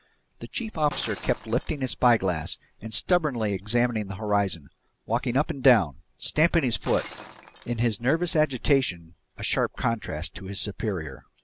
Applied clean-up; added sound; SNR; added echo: none; Shatter; 18 dB; none.